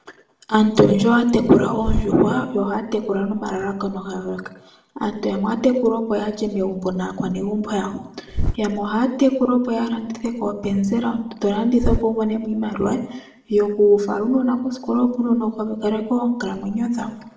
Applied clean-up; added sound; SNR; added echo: none; Bird; 8 dB; reverberation time 0.7 s.